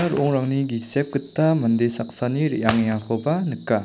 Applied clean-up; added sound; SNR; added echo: none; Shatter; 17 dB; none.